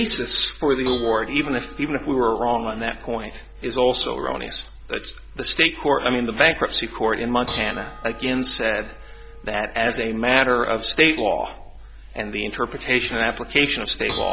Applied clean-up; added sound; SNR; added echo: none; Dishes, pots, and pans / Bell; 15 dB; none.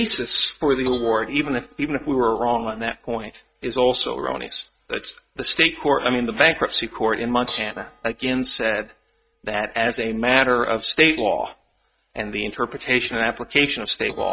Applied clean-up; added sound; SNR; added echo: neural mask model RNNoise.